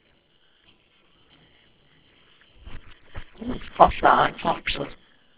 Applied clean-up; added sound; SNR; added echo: neural separator model SepFormer WHAMR!.